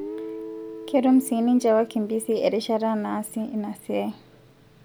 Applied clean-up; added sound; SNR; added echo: none; Guitar; 16 dB; none.